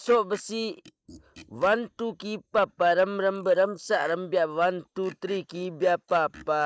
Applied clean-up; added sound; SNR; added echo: neural mask model Resemble Enhance denoiser.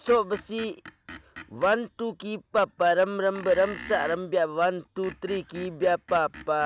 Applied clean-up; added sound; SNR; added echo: none; Screech; 18 dB; none.